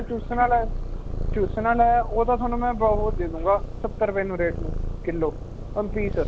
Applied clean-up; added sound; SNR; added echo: none; Purr; 4 dB; none.